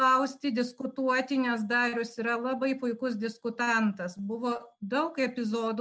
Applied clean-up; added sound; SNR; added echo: none; none; none; none.